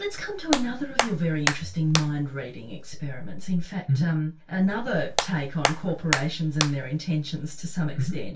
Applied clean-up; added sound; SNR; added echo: none; Hands; 3 dB; reverberation time 0.2 s.